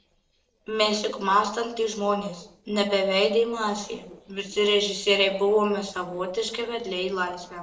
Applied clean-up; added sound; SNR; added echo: neural separator model SepFormer DNS4.